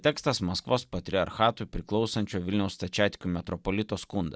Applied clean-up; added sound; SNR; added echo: none; none; none; none.